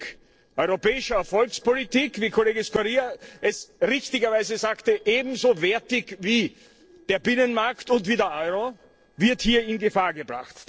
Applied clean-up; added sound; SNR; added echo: neural separator model SepFormer DNS4.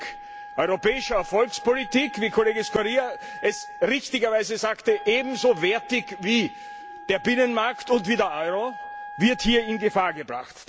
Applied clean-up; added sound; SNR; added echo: none; Wind instrument, woodwind instrument; 14 dB; none.